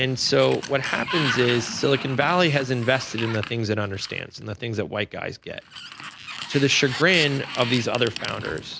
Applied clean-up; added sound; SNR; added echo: none; Sliding door; 10 dB; none.